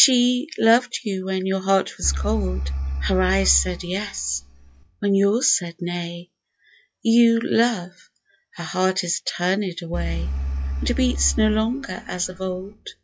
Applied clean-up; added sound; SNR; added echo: classical method log-MMSE.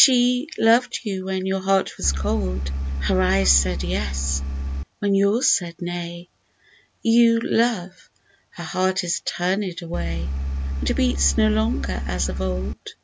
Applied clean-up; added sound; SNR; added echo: none; Engine; 2 dB; none.